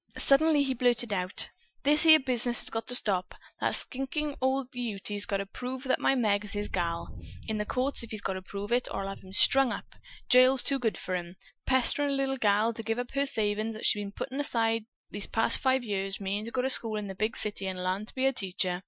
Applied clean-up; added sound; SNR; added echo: classical method Wiener filter.